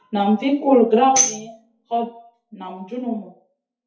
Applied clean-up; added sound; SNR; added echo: classical method WPE with log-MMSE.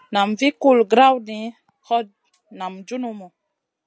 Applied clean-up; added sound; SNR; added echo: none; none; none; none.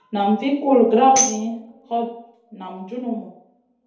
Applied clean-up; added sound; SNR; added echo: none; Tambourine; 6 dB; reverberation time 2.1 s.